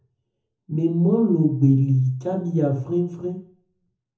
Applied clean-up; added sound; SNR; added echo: none; none; none; reverberation time 0.6 s.